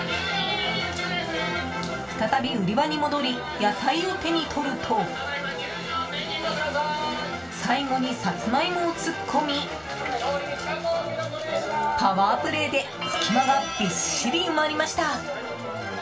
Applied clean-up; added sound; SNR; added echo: none; none; none; reverberation time 0.2 s.